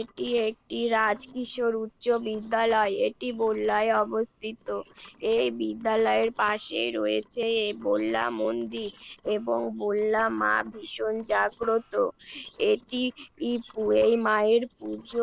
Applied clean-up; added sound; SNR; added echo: neural separator model SepFormer DNS4.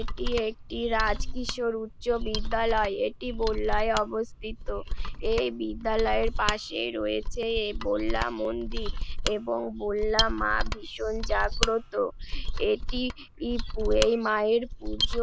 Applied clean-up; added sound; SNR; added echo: none; Mechanisms; 2 dB; none.